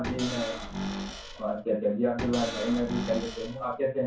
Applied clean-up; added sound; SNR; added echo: none; Cupboard open or close / Door; 6 dB; reverberation time 0.2 s.